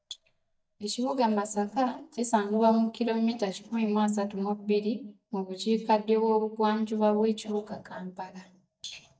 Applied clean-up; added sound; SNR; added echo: neural mask model DeepFilterNet 3.